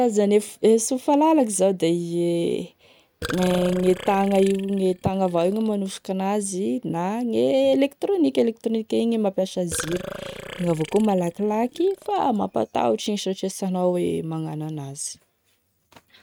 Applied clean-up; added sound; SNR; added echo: neural mask model RNNoise.